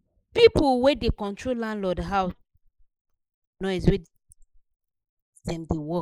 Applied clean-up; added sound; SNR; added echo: neural mask model Resemble Enhance denoiser.